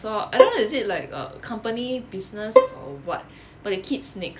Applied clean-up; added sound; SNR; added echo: none; Bowed string instrument; -4 dB; none.